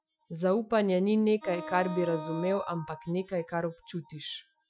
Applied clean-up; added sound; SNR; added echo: classical method Wiener filter.